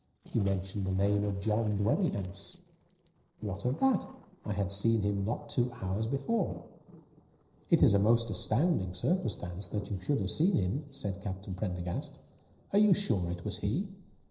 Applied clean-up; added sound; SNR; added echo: neural separator model SepFormer DNS4.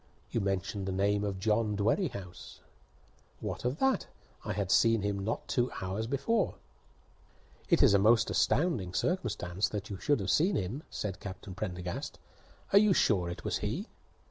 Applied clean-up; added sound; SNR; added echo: none; none; none; none.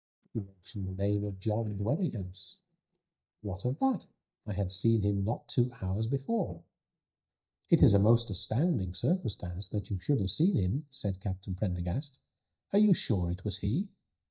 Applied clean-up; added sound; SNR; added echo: neural mask model DeepFilterNet 3.